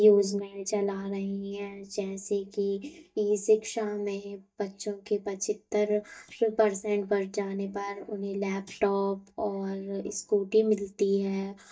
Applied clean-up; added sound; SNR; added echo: neural mask model DeepFilterNet 3.